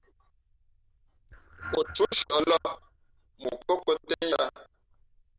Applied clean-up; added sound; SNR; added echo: neural diffusion model UNIVERSE++.